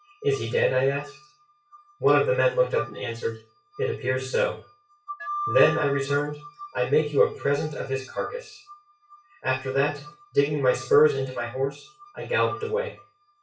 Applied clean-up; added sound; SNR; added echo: classical method WPE with log-MMSE.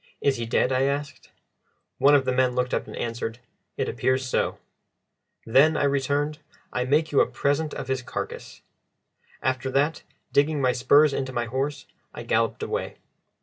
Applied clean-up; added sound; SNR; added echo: none; none; none; none.